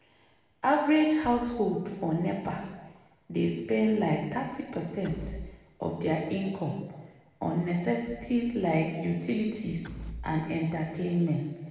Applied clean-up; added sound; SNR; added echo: none; Door / Wood; 15 dB; reverberation time 1.2 s.